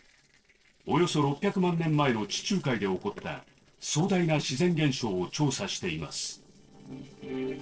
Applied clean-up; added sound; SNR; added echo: neural separator model SepFormer DNS4.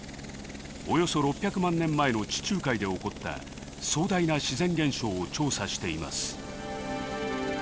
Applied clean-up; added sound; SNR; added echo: none; none; none; none.